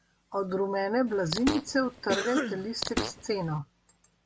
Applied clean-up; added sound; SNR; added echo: none; Cough + Fart; 4 dB; none.